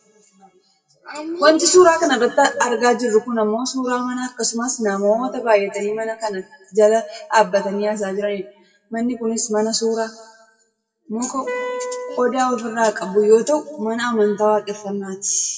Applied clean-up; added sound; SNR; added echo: classical method WPE with log-MMSE.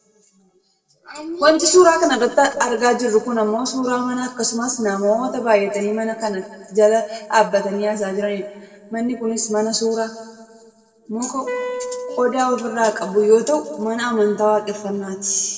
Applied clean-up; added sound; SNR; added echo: neural separator model SepFormer DNS4.